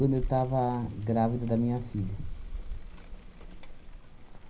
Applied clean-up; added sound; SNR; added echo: none; Rain; 8 dB; reverberation time 0.4 s.